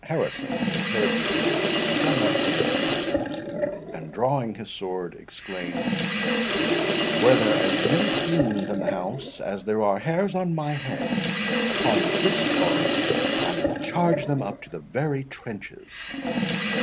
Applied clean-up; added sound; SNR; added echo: none; Sink (filling or washing); -3 dB; none.